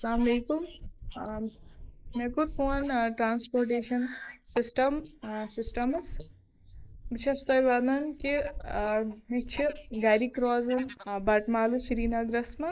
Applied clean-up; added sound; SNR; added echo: neural mask model Resemble Enhance denoiser.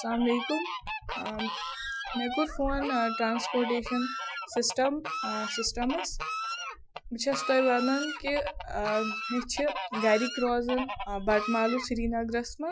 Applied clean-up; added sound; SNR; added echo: classical method Wiener filter.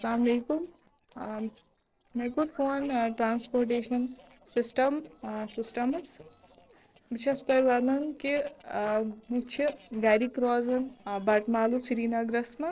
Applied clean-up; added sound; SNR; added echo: neural separator model SepFormer DNS4.